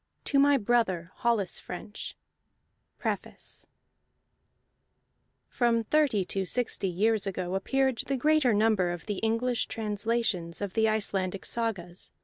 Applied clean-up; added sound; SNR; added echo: none; none; none; none.